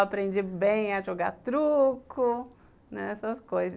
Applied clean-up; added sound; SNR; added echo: none; none; none; none.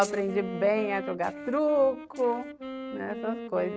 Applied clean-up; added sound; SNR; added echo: neural mask model RNNoise.